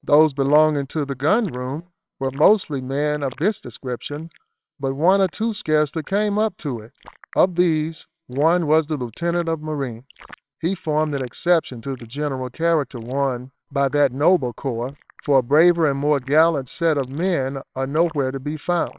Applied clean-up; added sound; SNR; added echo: neural separator model SepFormer WHAMR!.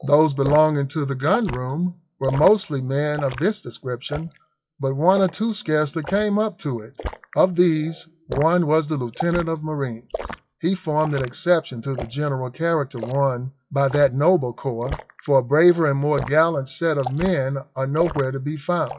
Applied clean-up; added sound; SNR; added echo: classical method WPE with log-MMSE.